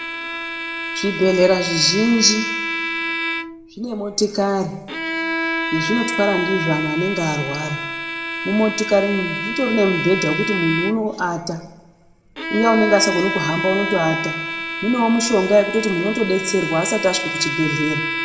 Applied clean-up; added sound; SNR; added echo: none; Bowed string instrument; 5 dB; reverberation time 0.7 s.